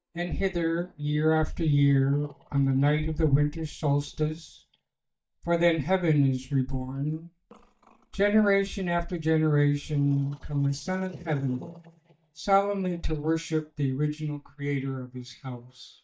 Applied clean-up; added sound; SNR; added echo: neural mask model DeepFilterNet 3.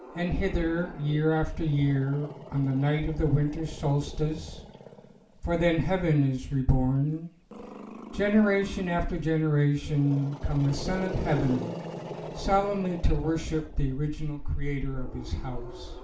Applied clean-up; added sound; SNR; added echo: none; Growling; 15 dB; reverberation time 0.4 s.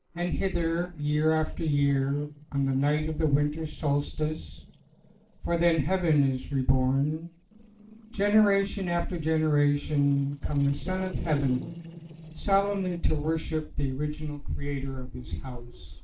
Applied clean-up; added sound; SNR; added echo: neural separator model SepFormer DNS4.